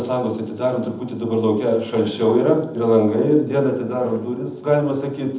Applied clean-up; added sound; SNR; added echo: none; none; none; reverberation time 0.8 s.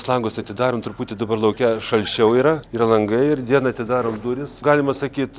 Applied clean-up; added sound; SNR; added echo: none; none; none; none.